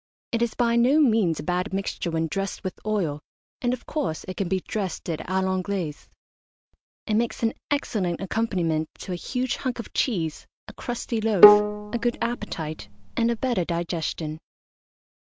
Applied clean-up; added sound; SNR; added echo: none; Bowed string instrument; -5 dB; none.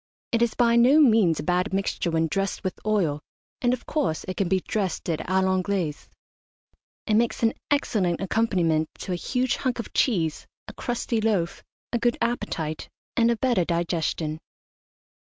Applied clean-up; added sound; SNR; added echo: none; none; none; none.